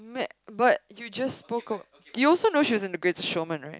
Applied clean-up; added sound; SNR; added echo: none; none; none; none.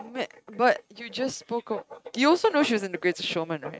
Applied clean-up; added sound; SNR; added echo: neural mask model RNNoise.